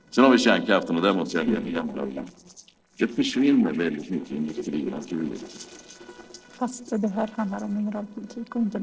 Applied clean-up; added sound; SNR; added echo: neural separator model SepFormer DNS4.